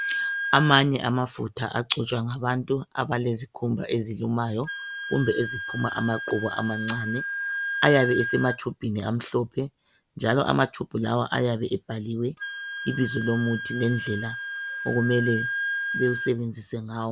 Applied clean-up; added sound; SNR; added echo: none; Wind instrument, woodwind instrument; 7 dB; none.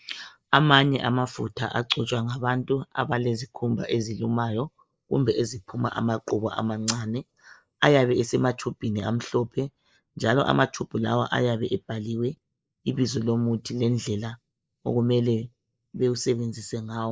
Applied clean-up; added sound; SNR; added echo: neural mask model Resemble Enhance denoiser.